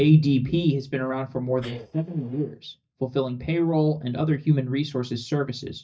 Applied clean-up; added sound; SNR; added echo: neural mask model DeepFilterNet 3.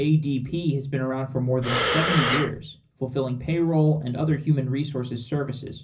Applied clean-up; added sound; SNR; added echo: none; Breathing; 0 dB; reverberation time 0.4 s.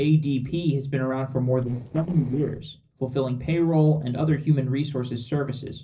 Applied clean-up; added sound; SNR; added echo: neural separator model SepFormer DNS4.